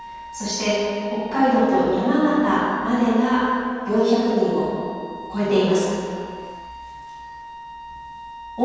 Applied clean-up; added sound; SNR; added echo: none; Wind instrument, woodwind instrument; 15 dB; reverberation time 2.1 s.